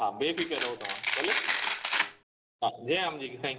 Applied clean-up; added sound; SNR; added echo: none; Domestic sounds, home sounds; -2 dB; none.